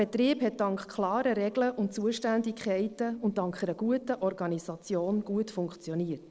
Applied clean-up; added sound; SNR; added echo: neural separator model SepFormer DNS4.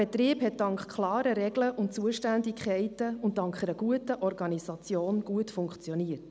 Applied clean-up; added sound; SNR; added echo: none; none; none; none.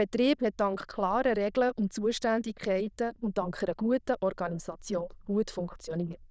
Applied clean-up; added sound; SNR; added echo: neural diffusion model UNIVERSE++.